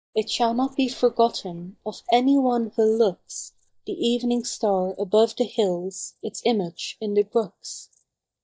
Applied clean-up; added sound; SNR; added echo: neural mask model DeepFilterNet 3.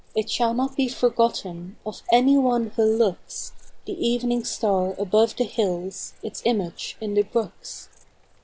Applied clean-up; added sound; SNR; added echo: none; Insect; 20 dB; none.